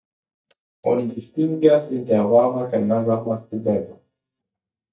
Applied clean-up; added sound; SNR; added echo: neural mask model DeepFilterNet 3.